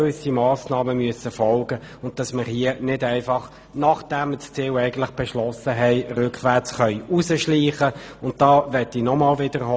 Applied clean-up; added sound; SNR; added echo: none; none; none; none.